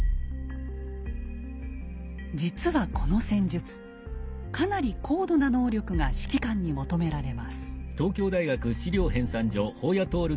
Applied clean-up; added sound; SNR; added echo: none; none; none; none.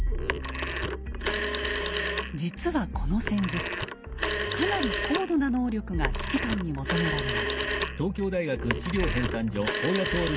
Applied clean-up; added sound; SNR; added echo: none; Telephone; 3 dB; none.